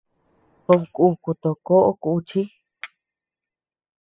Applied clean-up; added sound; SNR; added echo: classical method spectral subtraction.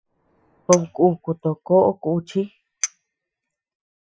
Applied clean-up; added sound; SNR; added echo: classical method Wiener filter.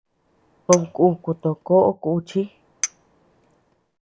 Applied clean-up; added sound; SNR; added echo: none; Chink, clink; 13 dB; none.